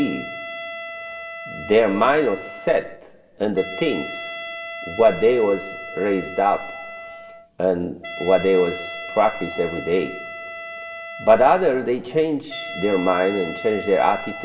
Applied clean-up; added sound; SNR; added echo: none; Wind instrument, woodwind instrument; 12 dB; reverberation time 1.6 s.